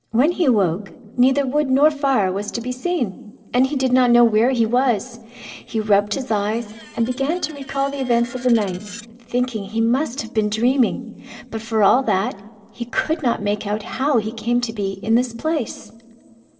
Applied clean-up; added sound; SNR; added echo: neural separator model SepFormer DNS4.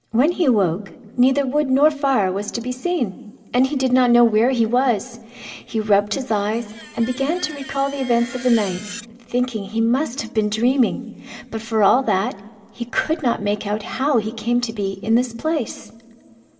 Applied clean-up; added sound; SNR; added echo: none; Screech; 18 dB; reverberation time 2.5 s.